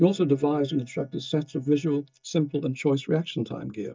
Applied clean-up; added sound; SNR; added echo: neural mask model DeepFilterNet 3.